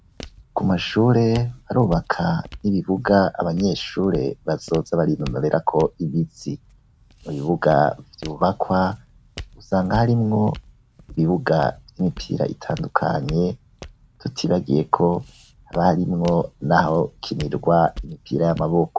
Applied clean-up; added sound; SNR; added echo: none; Walk, footsteps; 19 dB; none.